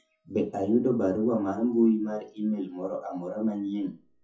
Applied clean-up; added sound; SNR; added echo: classical method WPE with log-MMSE.